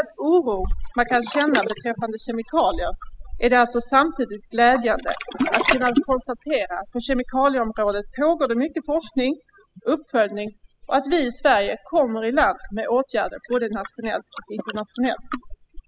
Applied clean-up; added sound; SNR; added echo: classical method spectral subtraction.